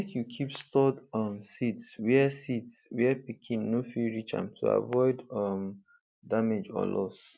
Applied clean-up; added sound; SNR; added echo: none; none; none; none.